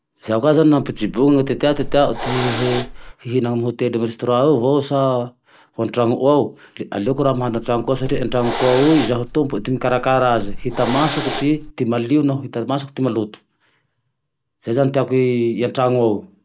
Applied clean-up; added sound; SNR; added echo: none; Hiss; 8 dB; none.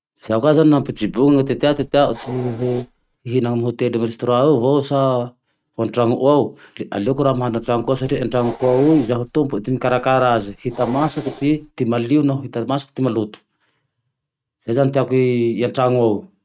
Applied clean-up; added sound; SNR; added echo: neural mask model RNNoise.